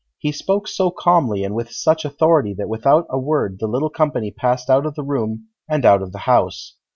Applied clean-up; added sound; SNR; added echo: none; none; none; none.